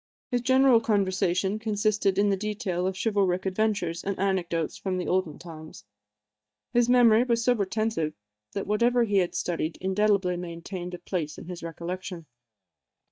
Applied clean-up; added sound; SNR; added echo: neural mask model DeepFilterNet 3.